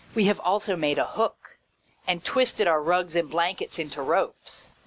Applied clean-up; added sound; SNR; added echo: none; none; none; none.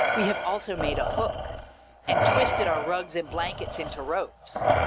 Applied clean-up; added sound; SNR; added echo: none; Respiratory sounds; -3 dB; none.